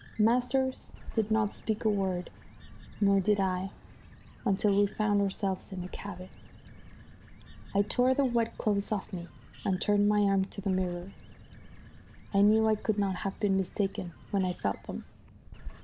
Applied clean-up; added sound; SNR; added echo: none; Bird; 16 dB; none.